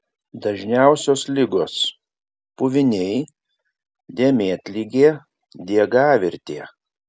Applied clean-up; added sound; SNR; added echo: none; none; none; none.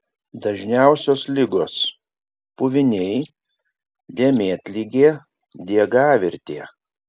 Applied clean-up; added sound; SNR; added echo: none; Bird; 19 dB; none.